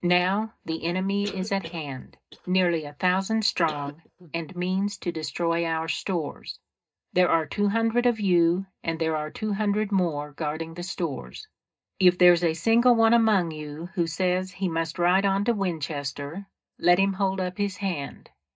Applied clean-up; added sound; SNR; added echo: neural mask model DeepFilterNet 3.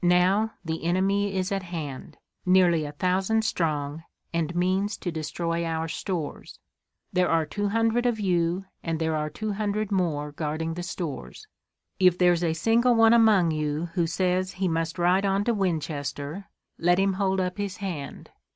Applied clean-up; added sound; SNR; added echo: none; none; none; none.